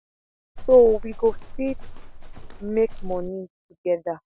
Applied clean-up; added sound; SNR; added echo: none; Livestock, farm animals, working animals; 8 dB; none.